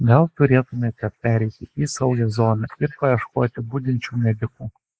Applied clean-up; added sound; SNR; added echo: neural mask model Resemble Enhance denoiser.